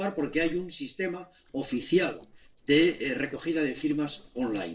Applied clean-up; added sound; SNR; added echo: neural separator model SepFormer DNS4.